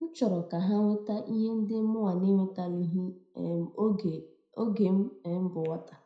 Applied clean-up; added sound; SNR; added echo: none; none; none; reverberation time 0.5 s.